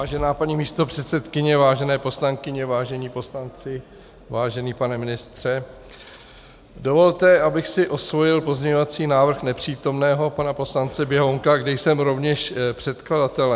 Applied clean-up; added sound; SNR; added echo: none; none; none; none.